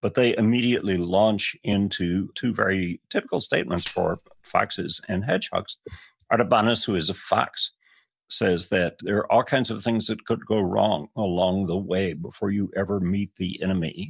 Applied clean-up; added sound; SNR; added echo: neural mask model DeepFilterNet 3.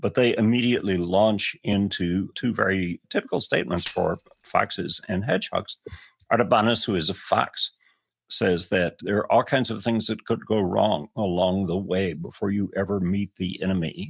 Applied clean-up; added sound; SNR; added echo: neural mask model RNNoise.